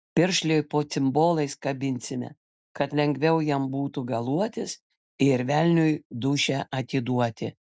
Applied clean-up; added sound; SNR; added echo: none; none; none; none.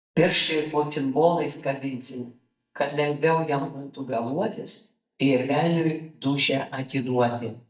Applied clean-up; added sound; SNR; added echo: neural mask model DeepFilterNet 3.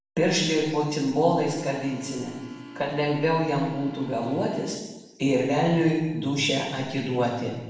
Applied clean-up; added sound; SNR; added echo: none; Organ; 17 dB; reverberation time 1.1 s.